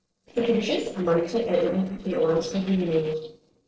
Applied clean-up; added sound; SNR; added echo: neural separator model SepFormer DNS4.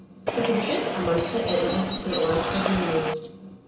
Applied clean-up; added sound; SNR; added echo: none; Bird; 2 dB; reverberation time 0.2 s.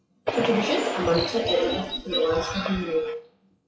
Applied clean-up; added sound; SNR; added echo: classical method WPE with log-MMSE.